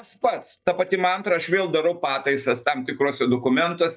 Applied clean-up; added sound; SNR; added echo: neural mask model DeepFilterNet 3.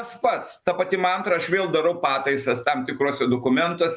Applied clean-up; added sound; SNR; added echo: none; none; none; none.